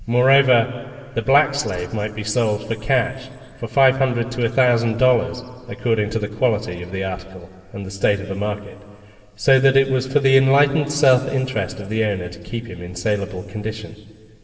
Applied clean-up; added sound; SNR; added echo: none; none; none; reverberation time 2.0 s.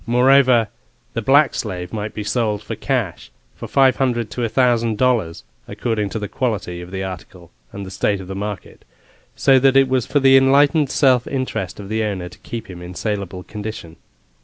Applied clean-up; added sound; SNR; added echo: none; none; none; none.